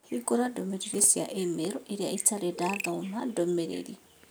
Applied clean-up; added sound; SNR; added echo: none; Frog; 15 dB; none.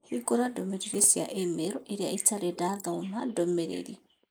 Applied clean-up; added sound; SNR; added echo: neural mask model Resemble Enhance denoiser.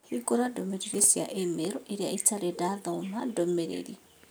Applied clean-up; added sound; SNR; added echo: none; none; none; none.